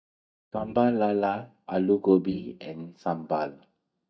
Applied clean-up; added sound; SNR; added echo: neural mask model DeepFilterNet 3.